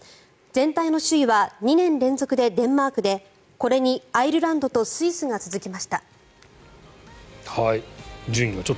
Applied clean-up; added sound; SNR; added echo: none; none; none; none.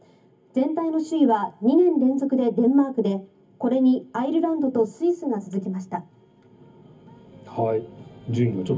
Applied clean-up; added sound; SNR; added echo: none; none; none; reverberation time 0.3 s.